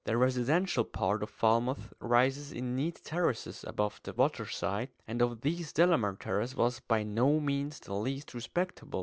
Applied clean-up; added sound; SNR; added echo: none; none; none; none.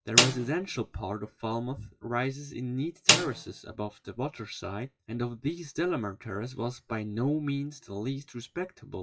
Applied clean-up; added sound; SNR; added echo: classical method WPE with log-MMSE.